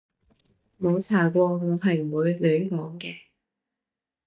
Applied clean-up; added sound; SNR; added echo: neural mask model DeepFilterNet 3.